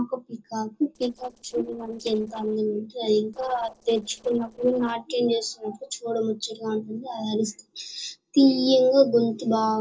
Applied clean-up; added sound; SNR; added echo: neural separator model SepFormer DNS4.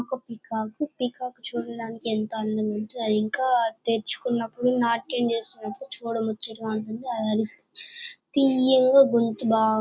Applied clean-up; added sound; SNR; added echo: none; none; none; none.